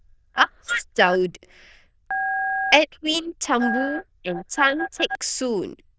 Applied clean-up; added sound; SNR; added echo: neural diffusion model UNIVERSE++.